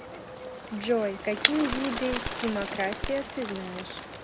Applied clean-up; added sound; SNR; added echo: none; Shatter + Bird; 3 dB; none.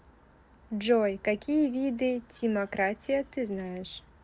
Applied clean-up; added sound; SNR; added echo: none; none; none; none.